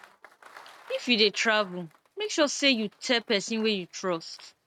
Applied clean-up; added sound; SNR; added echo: neural mask model RNNoise.